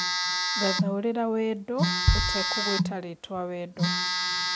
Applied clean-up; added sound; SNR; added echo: none; Bass drum + Telephone; -4 dB; none.